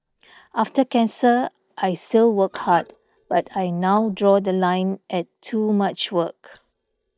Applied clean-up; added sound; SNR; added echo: neural mask model DeepFilterNet 3.